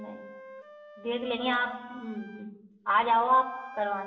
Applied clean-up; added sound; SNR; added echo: none; Wind instrument, woodwind instrument; 18 dB; reverberation time 1.1 s.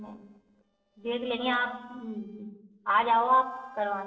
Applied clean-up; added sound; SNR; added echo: neural separator model SepFormer DNS4.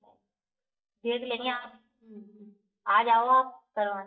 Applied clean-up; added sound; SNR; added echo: neural mask model DeepFilterNet 3.